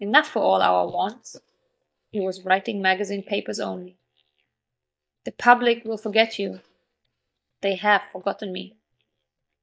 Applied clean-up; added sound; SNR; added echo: neural mask model DeepFilterNet 3.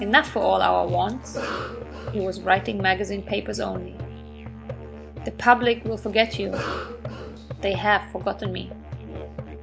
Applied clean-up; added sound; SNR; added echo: none; Cough + Musical instrument; 9 dB; none.